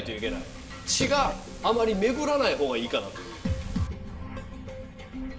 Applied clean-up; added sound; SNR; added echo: none; Burping, eructation; 13 dB; reverberation time 2.6 s.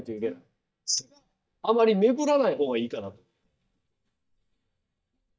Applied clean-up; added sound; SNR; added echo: neural mask model DeepFilterNet 3.